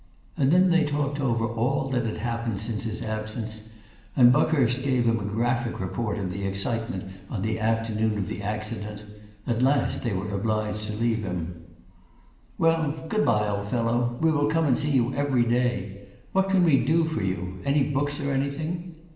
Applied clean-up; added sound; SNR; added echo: none; none; none; reverberation time 1.0 s.